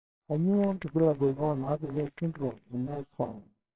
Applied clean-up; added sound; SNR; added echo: neural separator model SepFormer WHAMR!.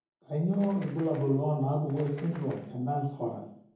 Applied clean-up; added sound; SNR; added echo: none; Bird; 19 dB; reverberation time 0.7 s.